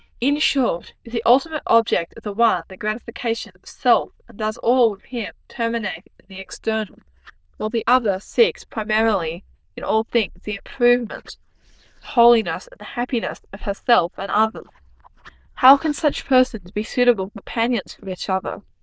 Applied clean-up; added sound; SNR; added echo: neural diffusion model UNIVERSE++.